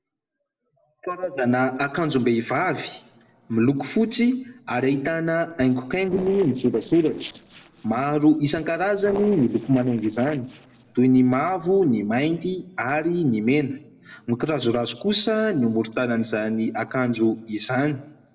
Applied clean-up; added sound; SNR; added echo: neural separator model SepFormer DNS4.